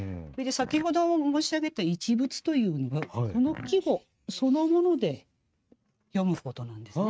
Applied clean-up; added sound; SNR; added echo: neural mask model RNNoise.